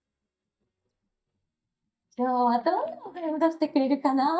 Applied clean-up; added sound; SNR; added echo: neural mask model DeepFilterNet 3.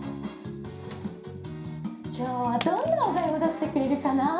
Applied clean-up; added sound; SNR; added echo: none; Shatter; 16 dB; reverberation time 0.5 s.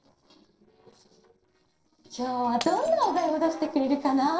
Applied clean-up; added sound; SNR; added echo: neural separator model SepFormer DNS4.